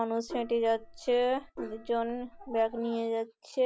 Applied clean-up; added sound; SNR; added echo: none; Gong; 16 dB; none.